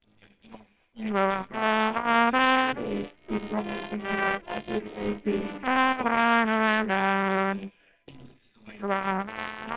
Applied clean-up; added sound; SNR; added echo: neural separator model SepFormer WHAMR!.